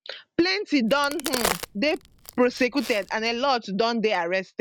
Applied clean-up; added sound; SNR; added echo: none; Crack; 9 dB; none.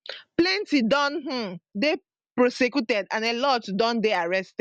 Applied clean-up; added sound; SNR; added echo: none; none; none; none.